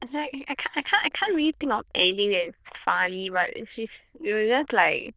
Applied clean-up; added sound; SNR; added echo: neural diffusion model UNIVERSE++.